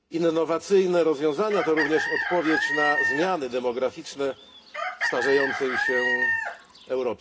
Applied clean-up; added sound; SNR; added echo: none; Chicken, rooster; 3 dB; reverberation time 0.3 s.